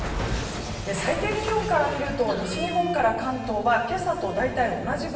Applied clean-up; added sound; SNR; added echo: none; Cat; 11 dB; reverberation time 1.1 s.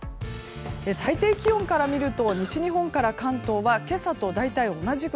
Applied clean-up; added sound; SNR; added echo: none; none; none; none.